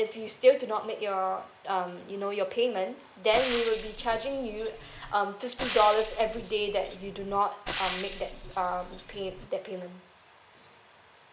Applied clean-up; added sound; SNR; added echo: none; Frying (food); 5 dB; none.